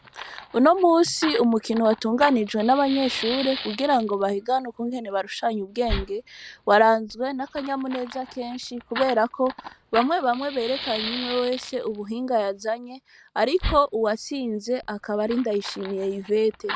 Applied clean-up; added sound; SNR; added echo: none; Fire; 13 dB; none.